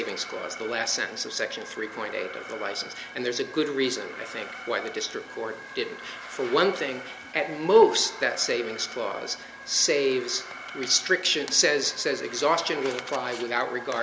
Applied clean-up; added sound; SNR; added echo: none; Alarm; 15 dB; none.